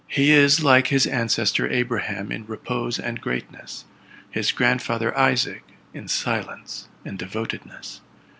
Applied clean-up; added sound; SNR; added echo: none; none; none; none.